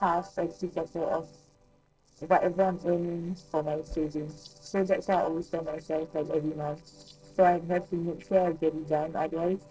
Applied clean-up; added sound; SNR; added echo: neural separator model SepFormer DNS4.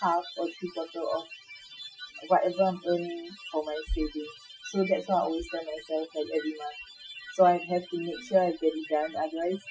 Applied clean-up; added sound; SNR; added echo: classical method Wiener filter.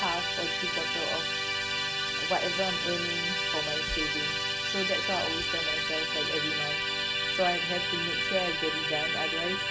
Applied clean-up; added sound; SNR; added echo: none; Musical instrument; -5 dB; none.